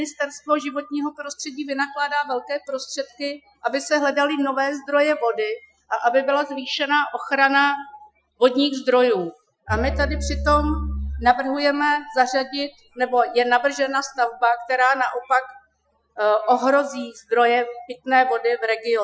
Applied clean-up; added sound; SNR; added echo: classical method Wiener filter.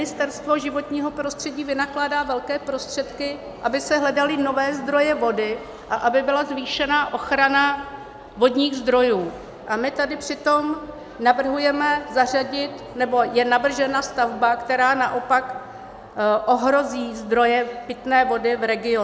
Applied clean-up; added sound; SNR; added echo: none; none; none; none.